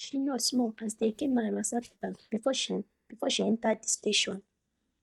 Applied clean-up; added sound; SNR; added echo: neural mask model DeepFilterNet 3.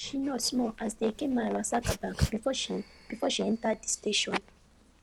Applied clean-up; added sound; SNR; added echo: none; Dog; 9 dB; none.